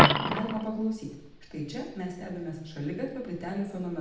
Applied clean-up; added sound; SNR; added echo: none; Coin (dropping); -3 dB; reverberation time 0.8 s.